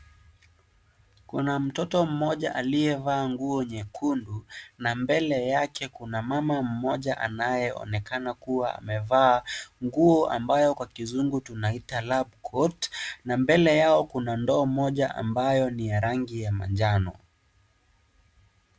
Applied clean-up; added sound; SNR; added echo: none; none; none; none.